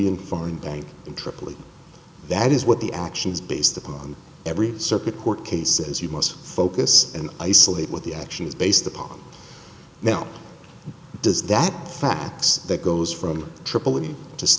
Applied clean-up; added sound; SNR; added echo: none; none; none; none.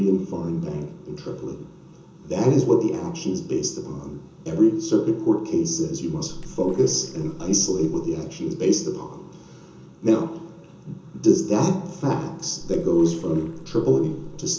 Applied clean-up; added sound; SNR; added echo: none; Splash, splatter; 16 dB; reverberation time 0.6 s.